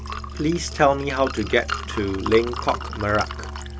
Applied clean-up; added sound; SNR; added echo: none; Liquid + Musical instrument; 8 dB; none.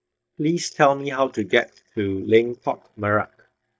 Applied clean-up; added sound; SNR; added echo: neural mask model DeepFilterNet 3.